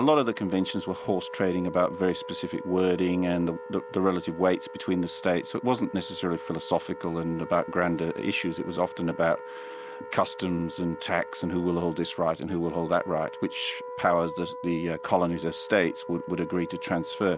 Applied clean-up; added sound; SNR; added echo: none; Wind instrument, woodwind instrument; 12 dB; none.